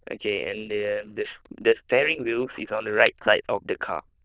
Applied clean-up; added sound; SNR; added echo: neural diffusion model UNIVERSE++.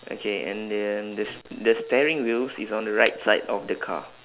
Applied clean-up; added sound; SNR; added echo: none; Finger snapping; 8 dB; none.